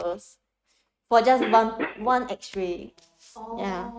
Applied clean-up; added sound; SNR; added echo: neural mask model RNNoise.